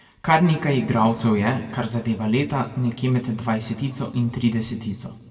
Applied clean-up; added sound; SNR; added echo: none; none; none; reverberation time 1.5 s.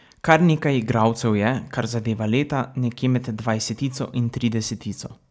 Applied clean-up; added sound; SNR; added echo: none; none; none; none.